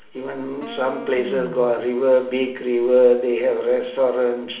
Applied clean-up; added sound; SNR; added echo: none; Wind instrument, woodwind instrument; 17 dB; reverberation time 0.7 s.